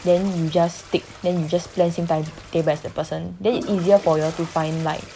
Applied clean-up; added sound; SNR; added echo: none; Toilet flush; 17 dB; none.